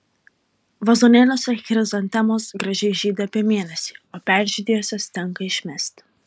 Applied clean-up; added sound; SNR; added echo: none; none; none; none.